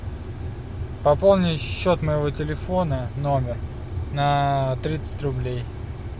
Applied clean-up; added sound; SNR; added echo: none; none; none; none.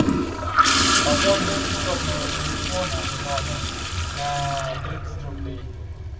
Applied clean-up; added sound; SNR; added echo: none; Toilet flush / Gurgling; -3 dB; reverberation time 2.0 s.